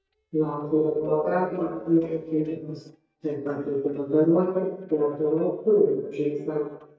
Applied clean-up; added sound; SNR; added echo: neural mask model DeepFilterNet 3.